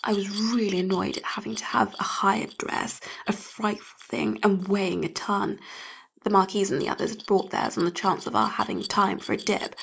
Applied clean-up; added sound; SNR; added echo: neural mask model Resemble Enhance denoiser.